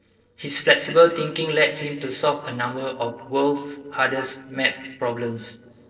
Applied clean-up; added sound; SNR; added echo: neural separator model SepFormer DNS4.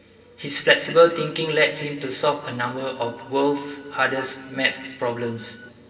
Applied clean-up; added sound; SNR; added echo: none; Organ; 16 dB; reverberation time 1.8 s.